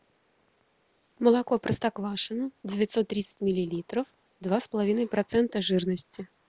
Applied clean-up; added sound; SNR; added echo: none; none; none; none.